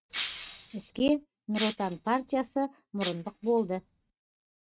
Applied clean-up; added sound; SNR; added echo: neural mask model RNNoise.